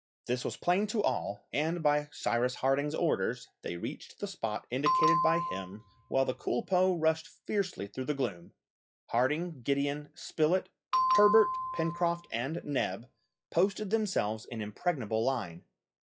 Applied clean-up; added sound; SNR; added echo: classical method log-MMSE.